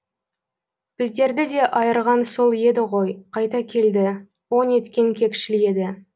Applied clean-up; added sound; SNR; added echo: none; none; none; none.